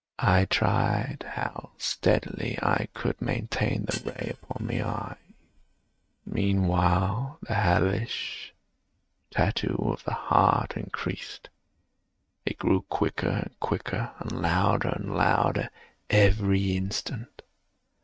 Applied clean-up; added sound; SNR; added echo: neural mask model RNNoise.